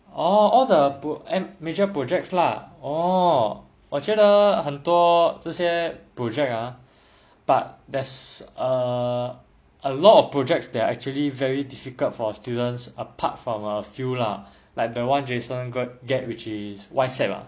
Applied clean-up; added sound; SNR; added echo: none; none; none; none.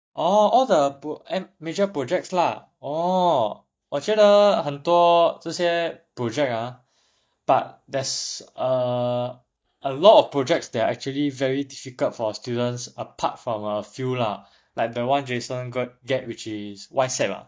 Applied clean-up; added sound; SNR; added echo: neural mask model DeepFilterNet 3.